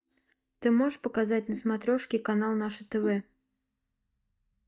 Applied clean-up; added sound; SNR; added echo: neural mask model DeepFilterNet 3.